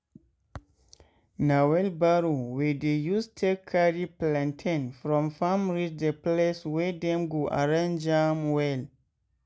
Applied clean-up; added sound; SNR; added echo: none; none; none; none.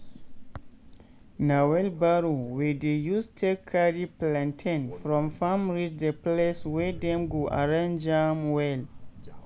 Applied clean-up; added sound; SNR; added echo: none; Crow; 16 dB; none.